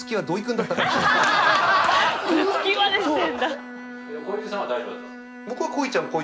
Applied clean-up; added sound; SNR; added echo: none; Bowed string instrument; 17 dB; none.